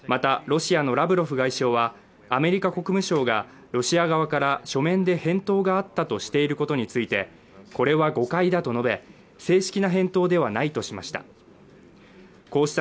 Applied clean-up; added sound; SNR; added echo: none; none; none; none.